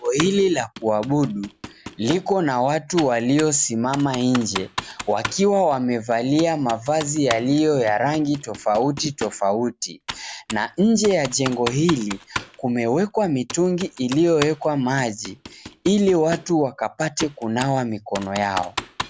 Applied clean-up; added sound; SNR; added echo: none; Computer keyboard; 14 dB; none.